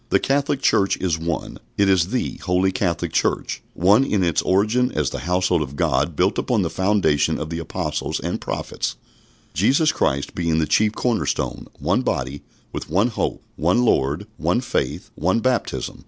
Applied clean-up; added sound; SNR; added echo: none; none; none; none.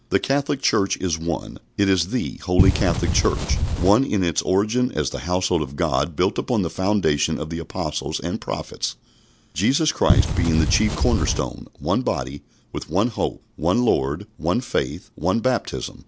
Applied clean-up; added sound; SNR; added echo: none; Wind; -2 dB; none.